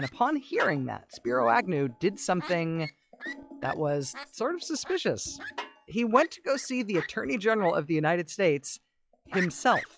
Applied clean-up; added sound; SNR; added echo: classical method log-MMSE.